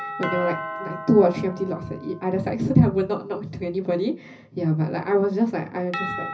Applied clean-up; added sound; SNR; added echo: none; Doorbell; 12 dB; reverberation time 0.4 s.